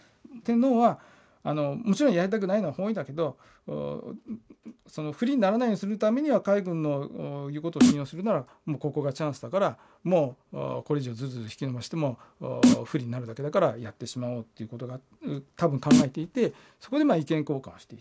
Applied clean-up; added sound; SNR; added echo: none; Snare drum; -5 dB; none.